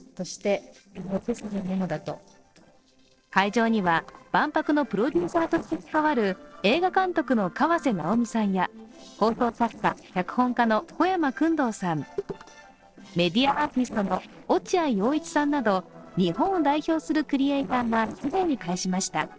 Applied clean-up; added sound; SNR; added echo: neural separator model SepFormer DNS4.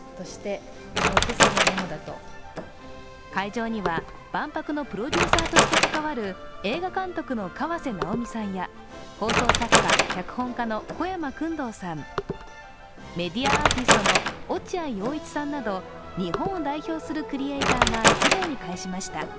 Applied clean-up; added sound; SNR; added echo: none; Wood; -3 dB; none.